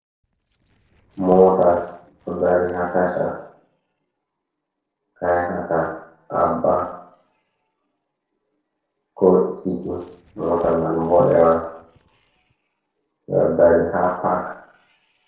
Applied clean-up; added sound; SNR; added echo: neural separator model SepFormer DNS4.